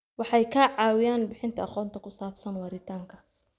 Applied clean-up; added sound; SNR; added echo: none; none; none; none.